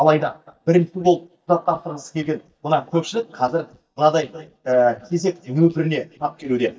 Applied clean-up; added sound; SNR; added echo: neural mask model DeepFilterNet 3.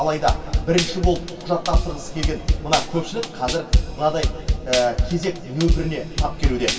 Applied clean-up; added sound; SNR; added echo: none; Drum kit; 0 dB; reverberation time 2.4 s.